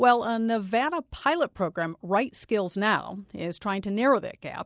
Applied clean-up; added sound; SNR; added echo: none; none; none; none.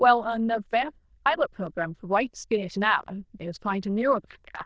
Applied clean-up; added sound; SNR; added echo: neural diffusion model UNIVERSE++.